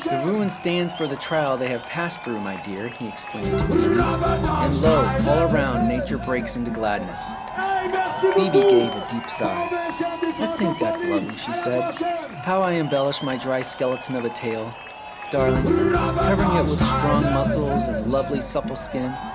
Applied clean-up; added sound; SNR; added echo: none; Cheering; -2 dB; none.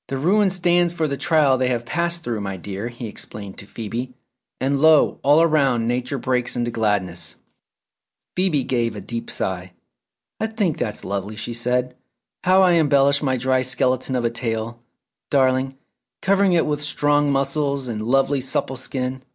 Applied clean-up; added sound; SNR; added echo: none; none; none; none.